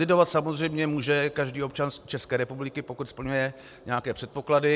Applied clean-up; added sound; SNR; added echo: none; none; none; none.